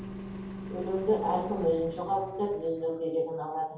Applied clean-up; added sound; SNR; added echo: none; Engine; 11 dB; reverberation time 0.7 s.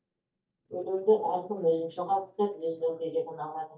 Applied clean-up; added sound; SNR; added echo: neural mask model DeepFilterNet 3.